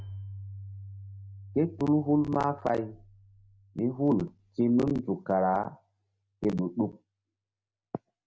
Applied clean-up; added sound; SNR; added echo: none; Keyboard (musical); 18 dB; none.